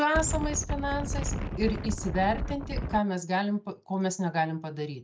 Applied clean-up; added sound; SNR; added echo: none; Wind; 2 dB; none.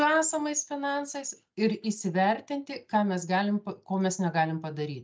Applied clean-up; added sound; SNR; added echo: none; none; none; none.